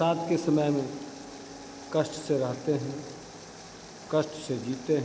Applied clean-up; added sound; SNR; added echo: none; Water + Dog; 17 dB; none.